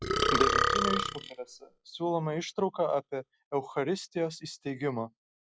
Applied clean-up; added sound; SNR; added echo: classical method log-MMSE.